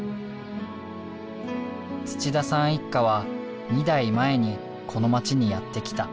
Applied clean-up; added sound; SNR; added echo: none; none; none; none.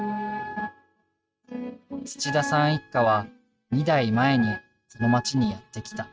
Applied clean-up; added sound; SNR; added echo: neural mask model RNNoise.